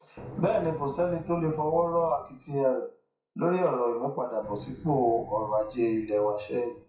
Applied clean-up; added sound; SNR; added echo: classical method WPE with log-MMSE.